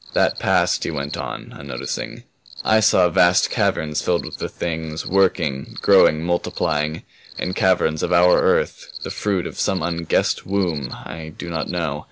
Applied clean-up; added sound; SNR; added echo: none; Cricket; 16 dB; none.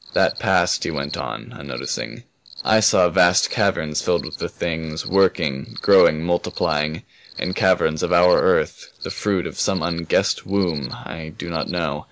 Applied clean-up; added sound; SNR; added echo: neural mask model Resemble Enhance denoiser.